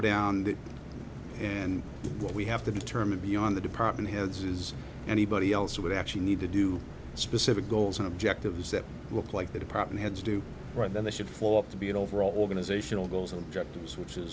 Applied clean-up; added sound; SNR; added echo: none; none; none; none.